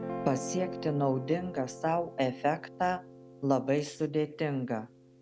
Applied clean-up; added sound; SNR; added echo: none; Guitar; 11 dB; none.